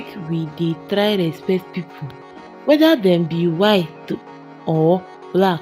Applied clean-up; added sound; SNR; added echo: none; Piano; 19 dB; none.